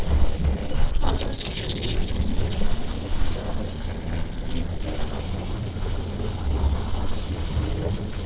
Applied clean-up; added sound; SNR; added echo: neural separator model SepFormer DNS4.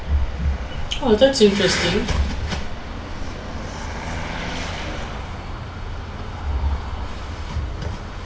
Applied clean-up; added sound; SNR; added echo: none; Vehicle; 6 dB; reverberation time 0.3 s.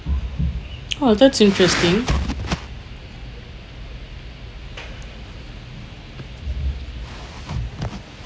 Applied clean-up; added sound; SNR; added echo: none; none; none; none.